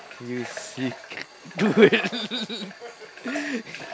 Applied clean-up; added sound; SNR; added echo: none; Water tap, faucet / Water; 14 dB; none.